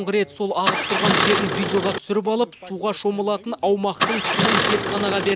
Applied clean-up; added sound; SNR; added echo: none; Engine starting; -1 dB; none.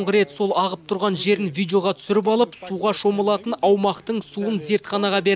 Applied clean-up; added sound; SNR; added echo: none; none; none; none.